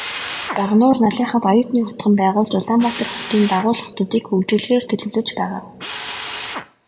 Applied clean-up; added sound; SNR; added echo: none; Drill; 13 dB; none.